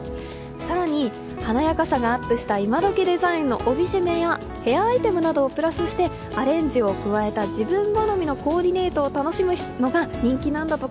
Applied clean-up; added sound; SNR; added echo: none; none; none; none.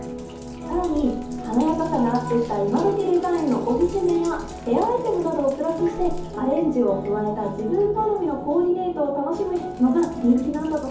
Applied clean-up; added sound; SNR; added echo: none; Sink (filling or washing); 17 dB; reverberation time 0.6 s.